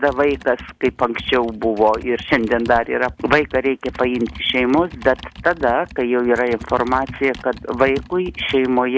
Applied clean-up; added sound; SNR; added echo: none; Computer keyboard; 17 dB; none.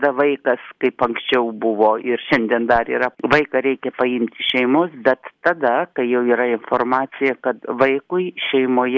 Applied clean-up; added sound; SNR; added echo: none; none; none; none.